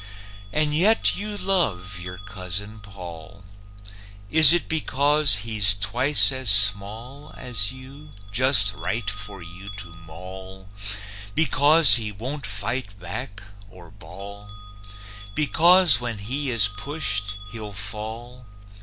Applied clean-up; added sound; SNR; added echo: none; Bell; 17 dB; none.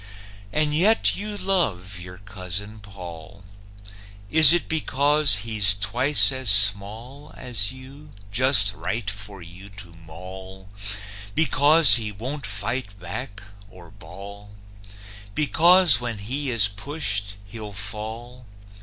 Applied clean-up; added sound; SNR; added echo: none; none; none; none.